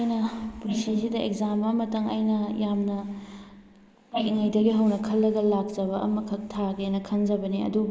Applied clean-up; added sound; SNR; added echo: neural mask model Resemble Enhance denoiser.